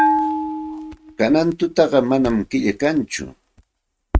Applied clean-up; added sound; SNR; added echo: neural mask model RNNoise.